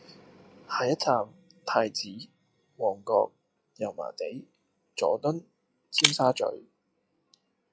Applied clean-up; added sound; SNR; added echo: classical method log-MMSE.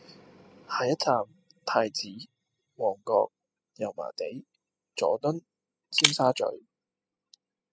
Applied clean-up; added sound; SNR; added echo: classical method spectral subtraction.